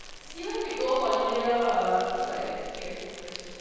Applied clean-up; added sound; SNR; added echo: none; Insect; 13 dB; reverberation time 2.2 s.